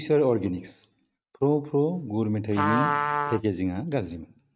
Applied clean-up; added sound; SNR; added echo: neural mask model RNNoise.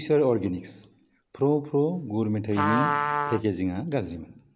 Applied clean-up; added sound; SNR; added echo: none; Trumpet; 4 dB; none.